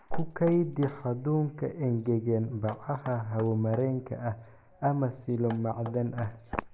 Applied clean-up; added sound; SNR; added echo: none; Knock; 20 dB; none.